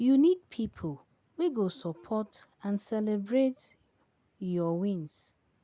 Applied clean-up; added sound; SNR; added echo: none; none; none; none.